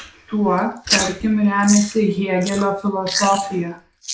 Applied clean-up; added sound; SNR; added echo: neural mask model Resemble Enhance denoiser.